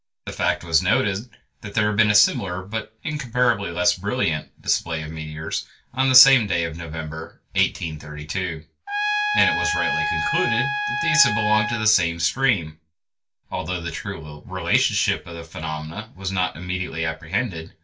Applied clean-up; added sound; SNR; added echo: none; Trumpet; 0 dB; reverberation time 0.2 s.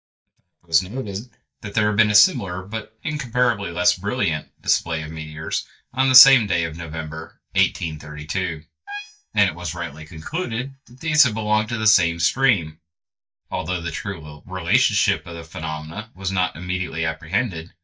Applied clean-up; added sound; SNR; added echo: neural mask model DeepFilterNet 3.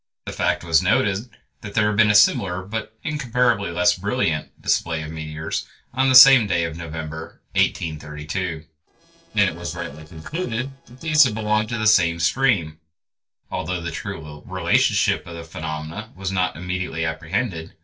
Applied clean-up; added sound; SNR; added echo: neural separator model SepFormer DNS4.